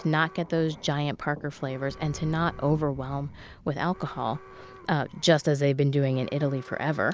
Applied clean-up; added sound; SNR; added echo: none; Alarm + Thunder; 19 dB; none.